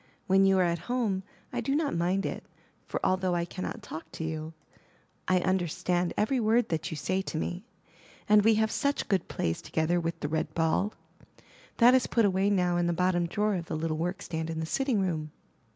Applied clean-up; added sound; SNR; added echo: none; none; none; none.